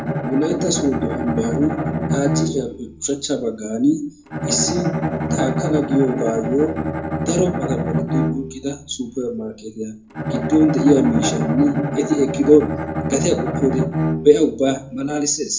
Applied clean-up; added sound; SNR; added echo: none; Bowed string instrument; 3 dB; reverberation time 0.3 s.